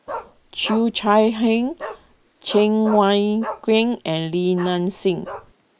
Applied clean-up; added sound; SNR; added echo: neural mask model Resemble Enhance denoiser.